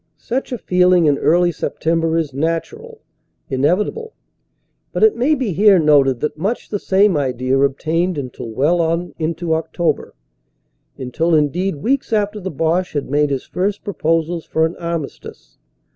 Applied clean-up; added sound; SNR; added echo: none; none; none; none.